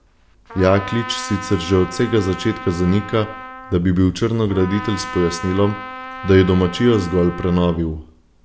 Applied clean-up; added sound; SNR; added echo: none; Trumpet; 13 dB; none.